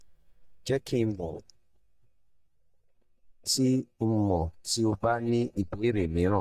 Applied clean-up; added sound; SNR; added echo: neural mask model DeepFilterNet 3.